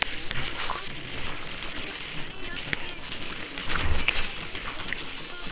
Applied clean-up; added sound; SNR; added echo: neural separator model SepFormer WHAMR!.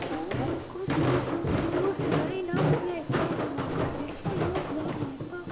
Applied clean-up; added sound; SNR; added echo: none; Walk, footsteps; -5 dB; reverberation time 1.4 s.